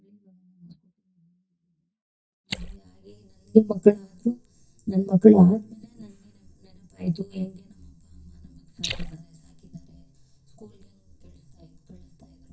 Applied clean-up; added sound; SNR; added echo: neural mask model DeepFilterNet 3.